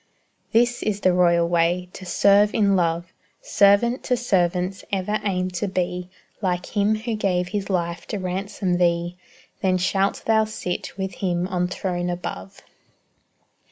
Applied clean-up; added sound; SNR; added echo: none; none; none; none.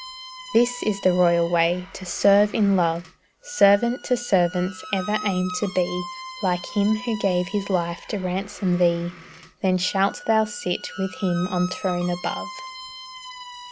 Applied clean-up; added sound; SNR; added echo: none; Squeak; 15 dB; none.